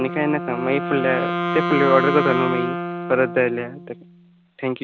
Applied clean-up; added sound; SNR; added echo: none; Wind instrument, woodwind instrument; 4 dB; none.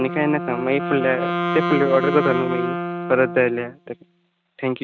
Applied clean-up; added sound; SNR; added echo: neural mask model RNNoise.